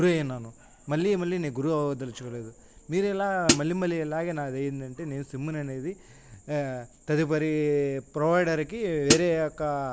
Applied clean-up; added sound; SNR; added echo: none; Hi-hat; -4 dB; none.